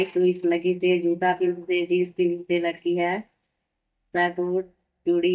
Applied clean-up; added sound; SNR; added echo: neural mask model DeepFilterNet 3.